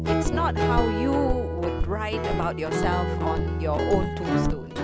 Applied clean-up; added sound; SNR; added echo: none; Guitar; -4 dB; none.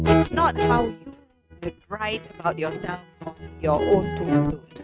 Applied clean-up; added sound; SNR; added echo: neural mask model RNNoise.